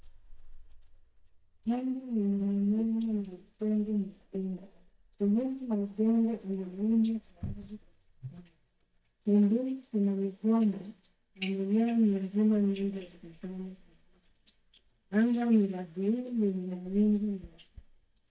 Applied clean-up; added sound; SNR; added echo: neural mask model DeepFilterNet 3.